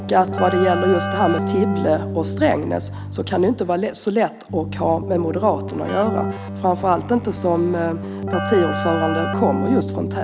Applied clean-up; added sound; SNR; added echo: none; Keyboard (musical); 5 dB; none.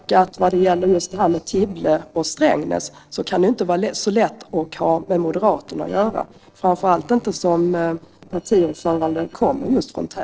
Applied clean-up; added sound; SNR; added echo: neural separator model SepFormer DNS4.